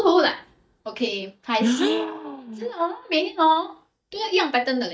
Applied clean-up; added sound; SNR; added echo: neural mask model DeepFilterNet 3.